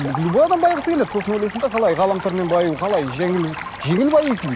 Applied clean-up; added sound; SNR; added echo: none; Stream; 12 dB; none.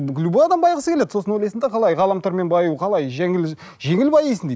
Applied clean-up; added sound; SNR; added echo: none; none; none; none.